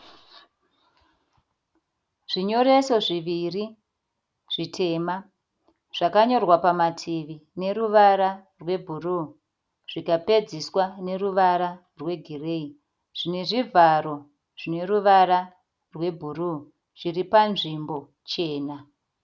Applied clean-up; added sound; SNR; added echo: none; none; none; none.